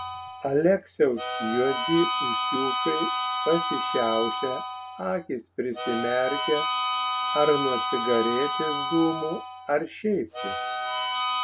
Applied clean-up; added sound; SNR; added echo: none; Harmonica; 2 dB; none.